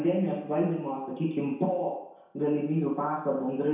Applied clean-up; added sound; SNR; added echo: none; none; none; reverberation time 0.7 s.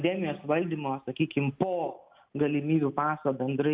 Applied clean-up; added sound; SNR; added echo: none; none; none; none.